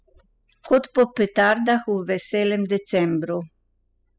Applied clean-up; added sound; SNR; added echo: classical method spectral subtraction.